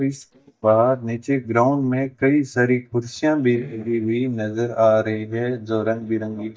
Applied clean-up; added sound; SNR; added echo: neural mask model DeepFilterNet 3.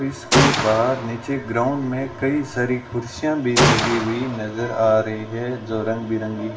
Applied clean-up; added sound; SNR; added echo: none; Gunshot, gunfire; 1 dB; reverberation time 1.3 s.